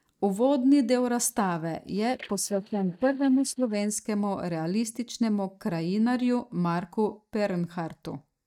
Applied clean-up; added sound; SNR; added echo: neural mask model DeepFilterNet 3.